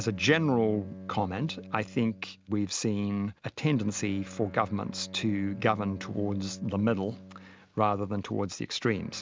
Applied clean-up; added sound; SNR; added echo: none; Bowed string instrument; 16 dB; none.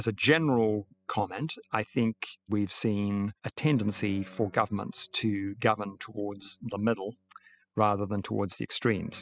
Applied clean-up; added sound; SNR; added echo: classical method spectral subtraction.